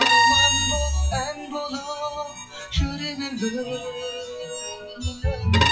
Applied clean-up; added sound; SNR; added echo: classical method WPE with log-MMSE.